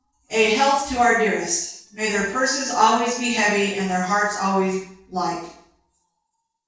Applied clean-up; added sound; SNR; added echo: neural separator model SepFormer DNS4.